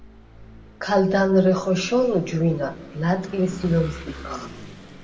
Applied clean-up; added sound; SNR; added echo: none; Engine / Vehicle; 17 dB; reverberation time 1.4 s.